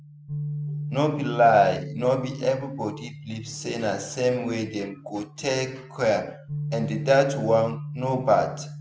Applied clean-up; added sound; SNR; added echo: none; Bass guitar; 10 dB; none.